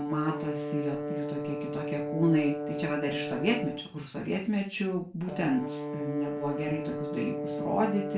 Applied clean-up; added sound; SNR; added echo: none; Brass instrument; 4 dB; reverberation time 0.3 s.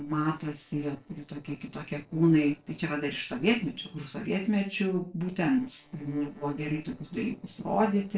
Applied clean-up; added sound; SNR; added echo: neural separator model SepFormer DNS4.